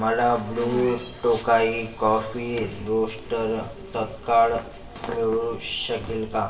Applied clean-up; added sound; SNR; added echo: none; Rain; 18 dB; reverberation time 0.9 s.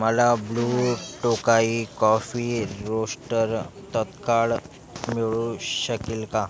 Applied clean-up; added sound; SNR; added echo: none; none; none; none.